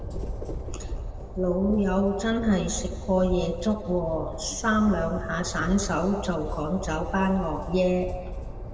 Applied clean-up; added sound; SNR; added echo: none; Train; 7 dB; reverberation time 1.7 s.